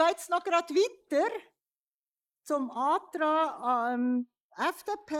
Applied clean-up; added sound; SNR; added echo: neural mask model Resemble Enhance denoiser.